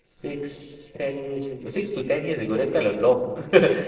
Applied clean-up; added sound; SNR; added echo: neural separator model SepFormer DNS4.